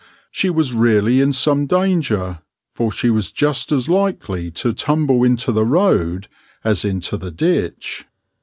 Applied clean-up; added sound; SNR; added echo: none; none; none; none.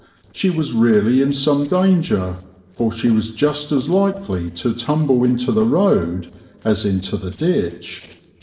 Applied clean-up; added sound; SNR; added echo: neural separator model SepFormer DNS4.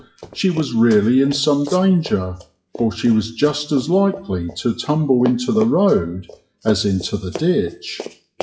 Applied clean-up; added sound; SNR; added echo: classical method WPE with log-MMSE.